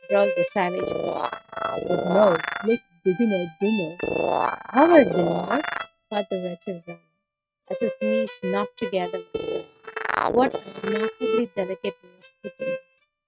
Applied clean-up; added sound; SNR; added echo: neural mask model RNNoise.